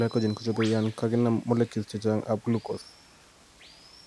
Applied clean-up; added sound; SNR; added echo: none; Water + Bird; 19 dB; none.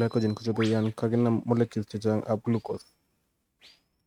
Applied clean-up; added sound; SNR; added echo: neural mask model RNNoise.